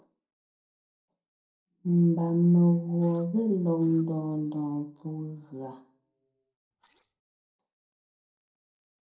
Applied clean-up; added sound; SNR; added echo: neural separator model SepFormer DNS4.